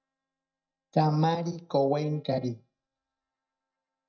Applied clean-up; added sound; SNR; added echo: neural mask model DeepFilterNet 3.